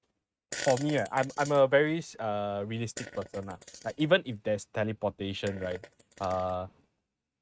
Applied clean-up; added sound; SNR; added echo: neural mask model RNNoise.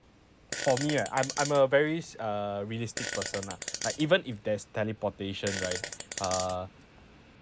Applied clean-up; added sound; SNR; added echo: none; Fart; 9 dB; none.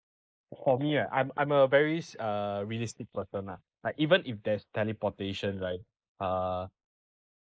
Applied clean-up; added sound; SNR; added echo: neural mask model Resemble Enhance denoiser.